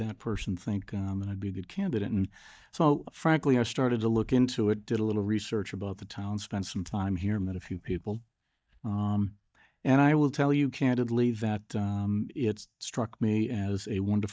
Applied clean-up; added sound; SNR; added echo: neural mask model DeepFilterNet 3.